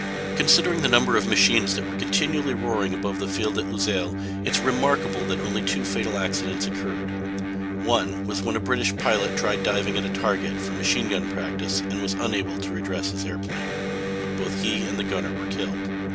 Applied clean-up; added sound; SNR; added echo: none; Electric guitar; 1 dB; none.